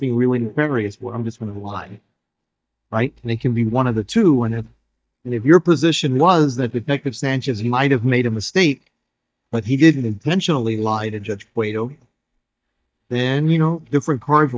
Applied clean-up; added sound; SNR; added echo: neural mask model DeepFilterNet 3.